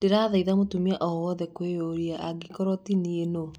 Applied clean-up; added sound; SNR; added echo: none; none; none; none.